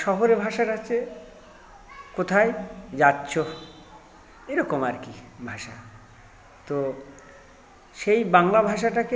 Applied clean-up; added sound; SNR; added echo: none; none; none; none.